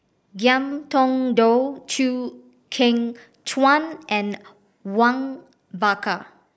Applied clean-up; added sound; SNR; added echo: neural mask model Resemble Enhance denoiser.